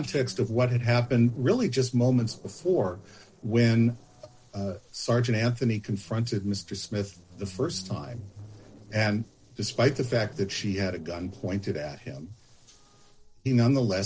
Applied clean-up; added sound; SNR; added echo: neural separator model SepFormer DNS4.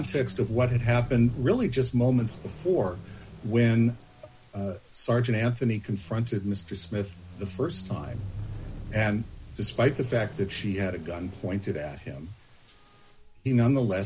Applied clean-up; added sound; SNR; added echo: none; Squeak; 14 dB; none.